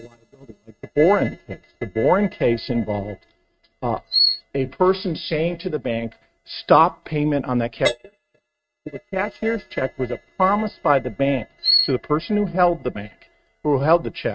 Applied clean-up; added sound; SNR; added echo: neural mask model RNNoise.